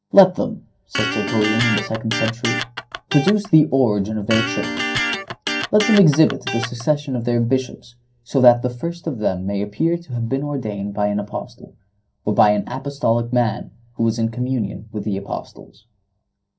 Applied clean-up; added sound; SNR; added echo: none; Electric guitar; 5 dB; reverberation time 0.3 s.